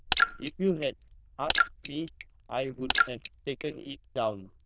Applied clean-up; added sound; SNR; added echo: neural diffusion model UNIVERSE++.